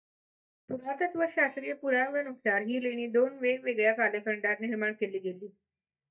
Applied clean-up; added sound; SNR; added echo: neural mask model DeepFilterNet 3.